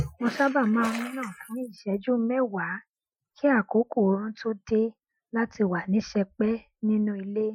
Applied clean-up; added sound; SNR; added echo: classical method Wiener filter.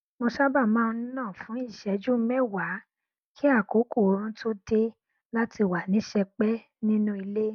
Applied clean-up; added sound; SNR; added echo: none; none; none; none.